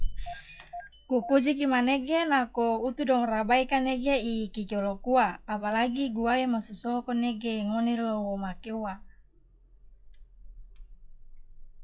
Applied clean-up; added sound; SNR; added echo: classical method log-MMSE.